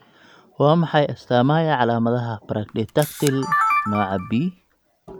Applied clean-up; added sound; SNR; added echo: none; Camera; 4 dB; none.